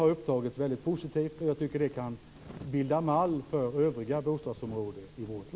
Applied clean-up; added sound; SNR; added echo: none; none; none; none.